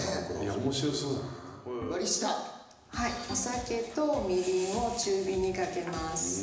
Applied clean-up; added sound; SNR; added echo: none; Bowed string instrument; 16 dB; reverberation time 1.0 s.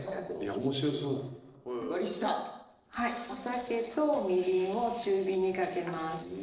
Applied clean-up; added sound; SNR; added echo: neural separator model SepFormer DNS4.